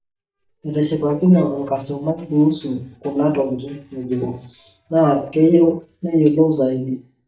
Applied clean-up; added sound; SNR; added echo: neural mask model DeepFilterNet 3.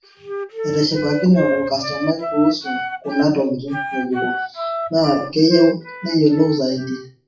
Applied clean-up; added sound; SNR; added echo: classical method WPE with log-MMSE.